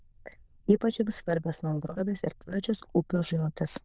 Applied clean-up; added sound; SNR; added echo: neural diffusion model UNIVERSE++.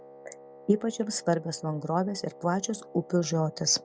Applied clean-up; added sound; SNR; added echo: none; Wind instrument, woodwind instrument; 20 dB; none.